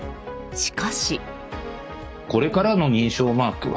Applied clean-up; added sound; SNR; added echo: none; none; none; none.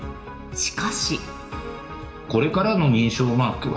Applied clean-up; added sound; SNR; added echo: none; none; none; reverberation time 1.1 s.